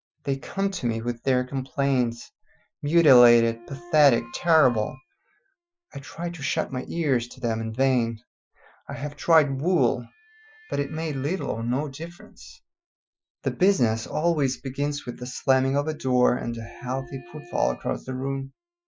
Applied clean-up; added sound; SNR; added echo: classical method Wiener filter.